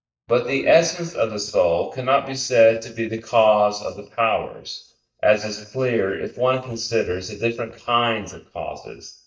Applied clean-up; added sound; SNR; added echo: neural mask model DeepFilterNet 3.